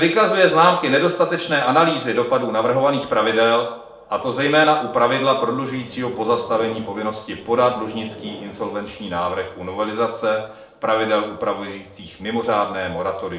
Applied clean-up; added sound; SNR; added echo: neural separator model SepFormer DNS4.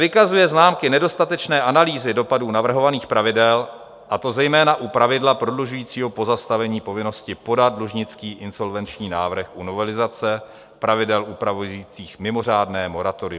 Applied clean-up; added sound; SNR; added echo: none; none; none; none.